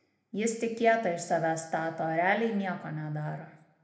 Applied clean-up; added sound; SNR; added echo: none; none; none; reverberation time 0.8 s.